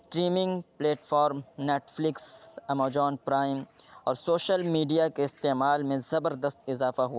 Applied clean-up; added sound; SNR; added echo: none; none; none; none.